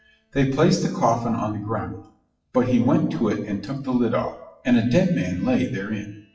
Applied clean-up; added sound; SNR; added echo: classical method WPE with log-MMSE.